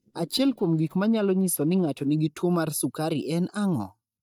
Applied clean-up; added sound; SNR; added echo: neural mask model DeepFilterNet 3.